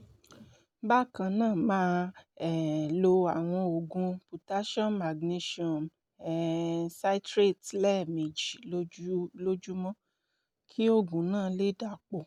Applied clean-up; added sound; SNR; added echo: none; none; none; none.